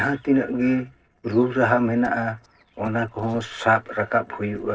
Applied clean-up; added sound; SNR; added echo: neural separator model SepFormer DNS4.